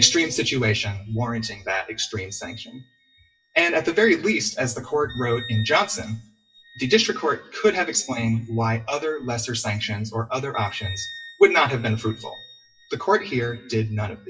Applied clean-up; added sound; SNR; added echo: classical method WPE with log-MMSE.